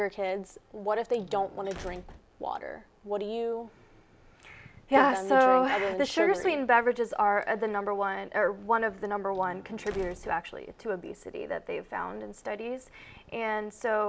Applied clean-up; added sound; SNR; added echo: none; Slam; 18 dB; none.